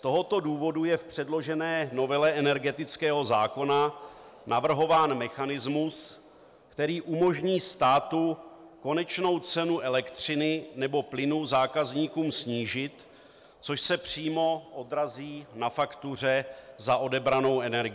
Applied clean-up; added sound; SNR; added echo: none; none; none; none.